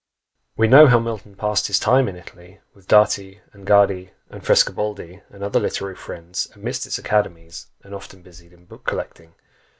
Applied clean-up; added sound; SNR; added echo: none; none; none; none.